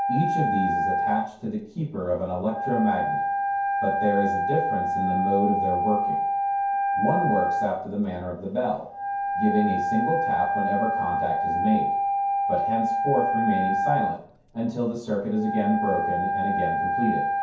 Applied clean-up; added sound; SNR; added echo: none; Wind instrument, woodwind instrument; -2 dB; reverberation time 0.6 s.